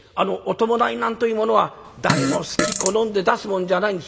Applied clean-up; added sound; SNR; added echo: none; Fart; 2 dB; none.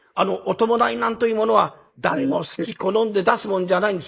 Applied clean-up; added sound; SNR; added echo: neural mask model Resemble Enhance denoiser.